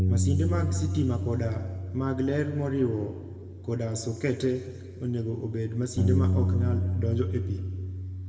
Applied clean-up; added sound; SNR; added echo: none; Bass guitar; -1 dB; reverberation time 1.8 s.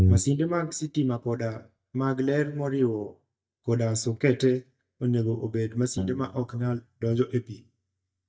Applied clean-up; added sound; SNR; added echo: neural mask model DeepFilterNet 3.